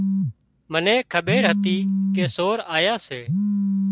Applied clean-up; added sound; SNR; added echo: none; Telephone; -1 dB; none.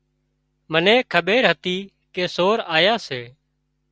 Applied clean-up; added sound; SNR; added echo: none; none; none; none.